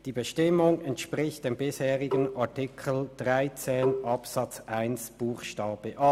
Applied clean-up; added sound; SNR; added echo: none; Marimba, xylophone; 5 dB; none.